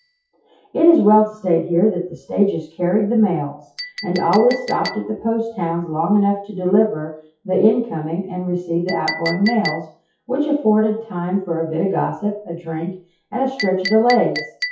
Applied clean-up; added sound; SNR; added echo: classical method WPE with log-MMSE.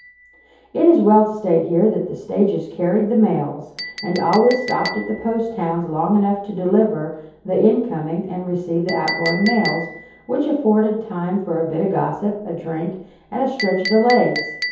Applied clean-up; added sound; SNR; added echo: none; Chink, clink; 14 dB; reverberation time 0.7 s.